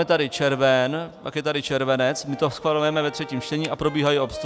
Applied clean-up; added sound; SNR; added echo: none; Finger snapping + Brass instrument; 17 dB; none.